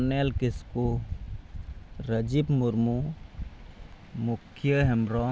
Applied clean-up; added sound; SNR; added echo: none; none; none; none.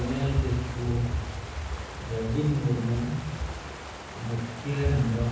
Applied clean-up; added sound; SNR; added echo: none; Water; 13 dB; reverberation time 1.1 s.